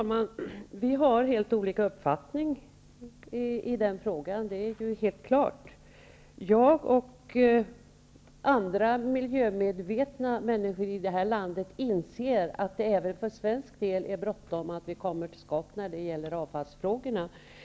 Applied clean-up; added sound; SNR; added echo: none; none; none; none.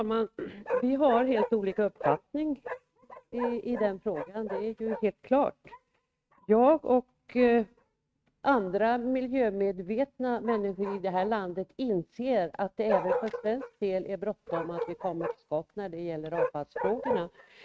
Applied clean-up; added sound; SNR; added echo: neural mask model RNNoise.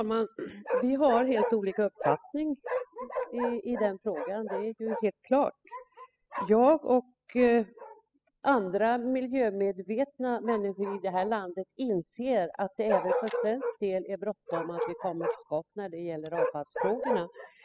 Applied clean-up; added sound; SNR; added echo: classical method spectral subtraction.